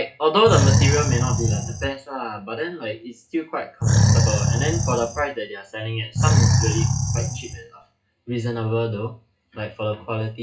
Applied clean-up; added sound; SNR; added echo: classical method WPE with log-MMSE.